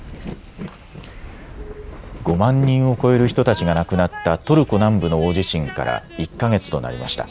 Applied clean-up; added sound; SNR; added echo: none; Train; 15 dB; none.